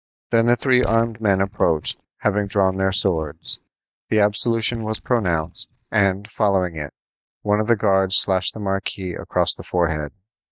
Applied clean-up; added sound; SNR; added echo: neural mask model DeepFilterNet 3.